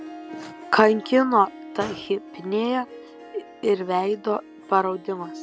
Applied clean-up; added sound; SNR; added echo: none; Harp + Gunshot, gunfire; 16 dB; none.